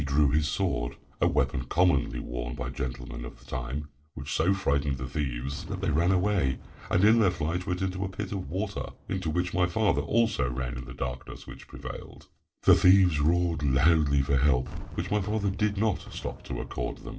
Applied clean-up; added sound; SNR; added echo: neural separator model SepFormer DNS4.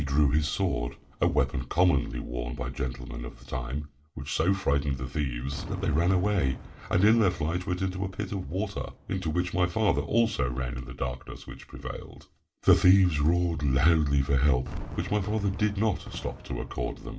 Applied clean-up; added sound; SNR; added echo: none; Fireworks; 19 dB; reverberation time 0.2 s.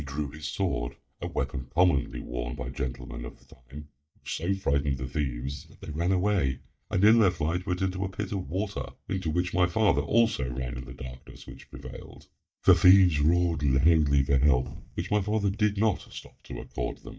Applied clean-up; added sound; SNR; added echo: neural mask model DeepFilterNet 3.